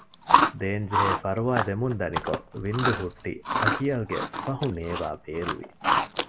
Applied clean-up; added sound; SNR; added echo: none; Chewing, mastication; -2 dB; none.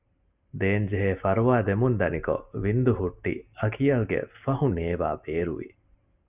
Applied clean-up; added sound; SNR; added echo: none; none; none; none.